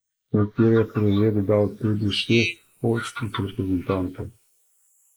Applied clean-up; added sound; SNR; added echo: neural mask model Resemble Enhance denoiser.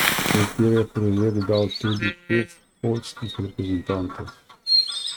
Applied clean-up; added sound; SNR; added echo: neural mask model RNNoise.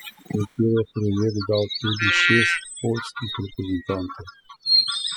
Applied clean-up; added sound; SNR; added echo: classical method spectral subtraction.